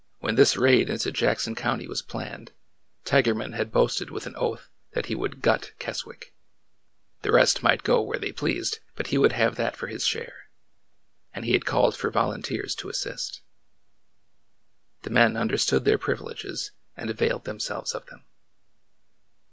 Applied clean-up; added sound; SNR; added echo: none; none; none; none.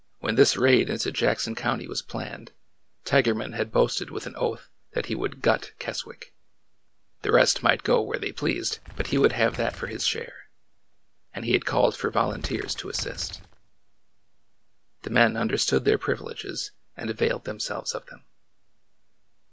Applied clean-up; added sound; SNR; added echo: none; Crumpling, crinkling; 13 dB; none.